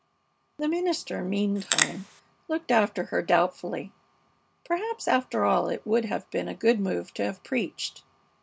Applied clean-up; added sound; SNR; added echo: none; Crackle; 0 dB; none.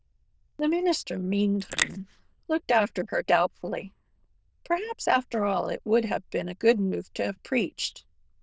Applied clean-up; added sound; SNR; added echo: neural diffusion model UNIVERSE++.